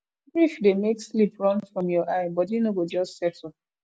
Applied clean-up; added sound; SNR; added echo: none; none; none; none.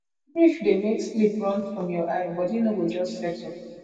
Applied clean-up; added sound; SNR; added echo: none; none; none; reverberation time 2.0 s.